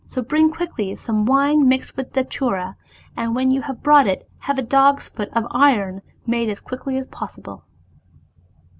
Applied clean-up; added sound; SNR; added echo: none; none; none; none.